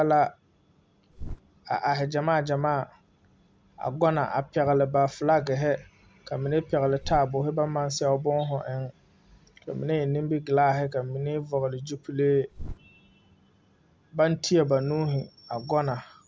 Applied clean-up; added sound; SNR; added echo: none; Bird; 17 dB; none.